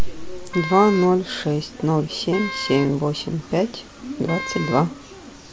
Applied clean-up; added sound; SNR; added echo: none; Wind instrument, woodwind instrument; 12 dB; none.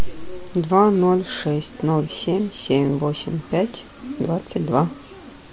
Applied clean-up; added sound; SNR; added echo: none; none; none; none.